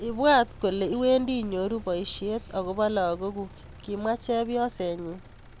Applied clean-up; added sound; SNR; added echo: none; Engine; 19 dB; none.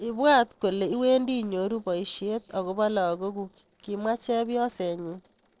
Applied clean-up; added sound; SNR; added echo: neural separator model SepFormer DNS4.